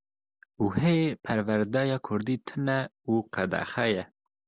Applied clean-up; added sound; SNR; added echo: none; none; none; none.